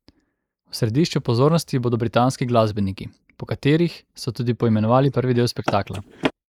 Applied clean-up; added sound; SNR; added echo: neural mask model Resemble Enhance denoiser.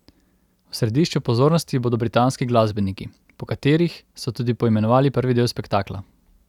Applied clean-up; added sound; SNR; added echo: none; none; none; none.